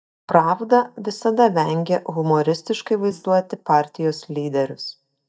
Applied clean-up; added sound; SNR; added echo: neural mask model DeepFilterNet 3.